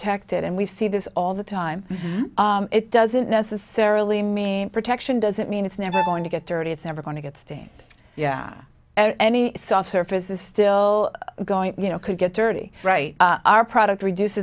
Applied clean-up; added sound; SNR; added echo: none; Bowed string instrument; 8 dB; none.